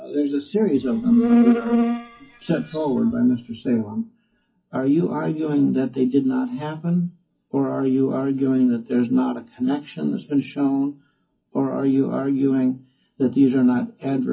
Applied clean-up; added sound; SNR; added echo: classical method WPE with log-MMSE.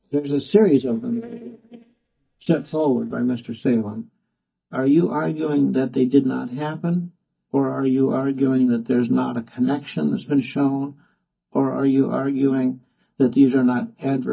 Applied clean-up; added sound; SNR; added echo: neural mask model DeepFilterNet 3.